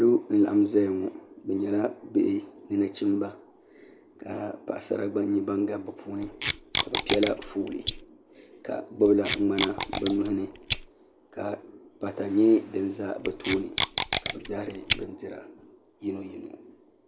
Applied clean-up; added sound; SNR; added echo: neural mask model Resemble Enhance denoiser.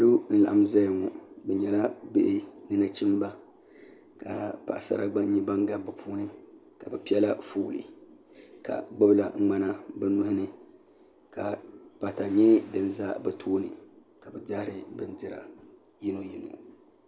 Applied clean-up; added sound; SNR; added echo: none; none; none; none.